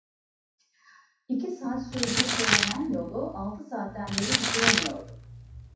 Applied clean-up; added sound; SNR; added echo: none; Crumpling, crinkling; -4 dB; reverberation time 0.6 s.